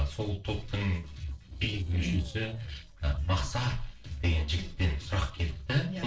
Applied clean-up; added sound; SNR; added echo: neural separator model SepFormer DNS4.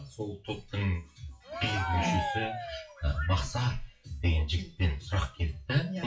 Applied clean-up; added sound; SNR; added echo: classical method WPE with log-MMSE.